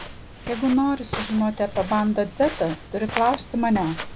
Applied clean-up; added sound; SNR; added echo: none; Walk, footsteps; 11 dB; none.